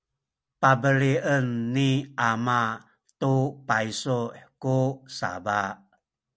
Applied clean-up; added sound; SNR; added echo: none; none; none; none.